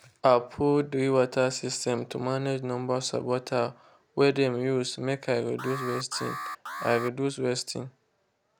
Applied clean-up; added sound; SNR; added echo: none; Alarm; 9 dB; none.